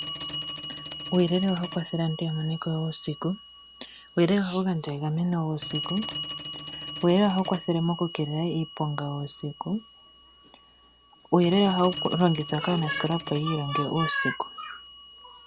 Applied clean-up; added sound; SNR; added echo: none; Telephone; 12 dB; none.